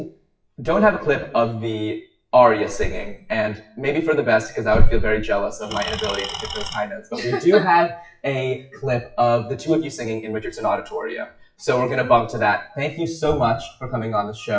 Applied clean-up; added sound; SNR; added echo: classical method WPE with log-MMSE.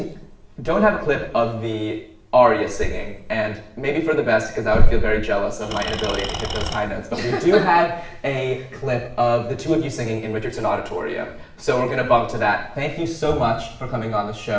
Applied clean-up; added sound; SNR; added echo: none; Engine / Tools; 8 dB; reverberation time 0.7 s.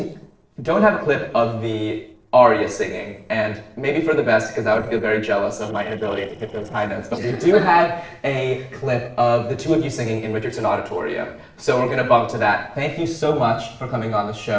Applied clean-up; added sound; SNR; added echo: neural separator model SepFormer DNS4.